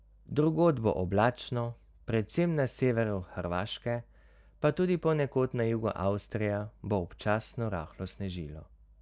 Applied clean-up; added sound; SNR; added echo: none; none; none; none.